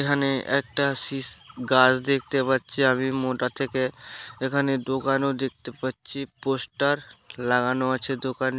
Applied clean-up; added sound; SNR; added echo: none; none; none; none.